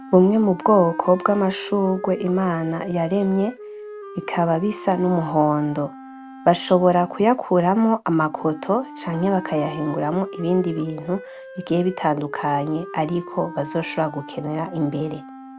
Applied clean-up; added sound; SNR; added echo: none; Wind instrument, woodwind instrument; 16 dB; none.